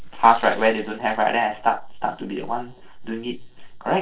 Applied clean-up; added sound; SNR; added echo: neural separator model SepFormer DNS4.